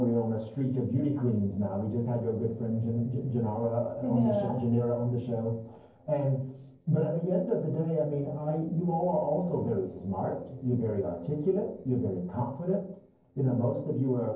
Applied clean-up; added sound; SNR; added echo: neural separator model SepFormer DNS4.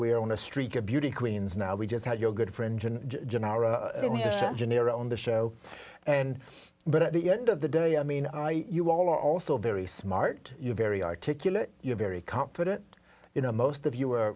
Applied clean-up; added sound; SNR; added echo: none; none; none; none.